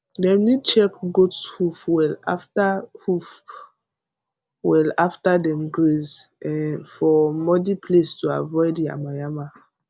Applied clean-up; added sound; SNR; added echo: none; none; none; none.